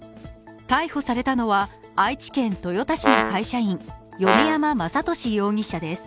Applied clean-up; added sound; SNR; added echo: none; Brass instrument; 0 dB; none.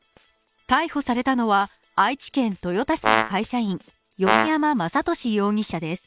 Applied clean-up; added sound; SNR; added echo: neural separator model SepFormer WHAM!.